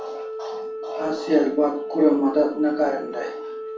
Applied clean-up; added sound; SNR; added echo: none; Organ; 9 dB; reverberation time 0.3 s.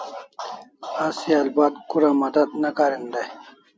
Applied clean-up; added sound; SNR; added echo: none; none; none; none.